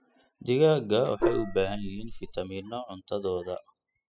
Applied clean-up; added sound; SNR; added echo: classical method spectral subtraction.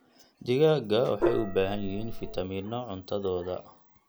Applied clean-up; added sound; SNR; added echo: none; Gong; 2 dB; none.